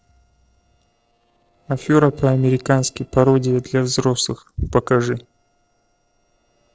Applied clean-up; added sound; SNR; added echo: neural separator model SepFormer DNS4.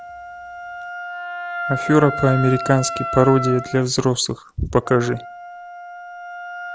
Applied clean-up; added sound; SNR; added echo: none; Wind instrument, woodwind instrument; 9 dB; none.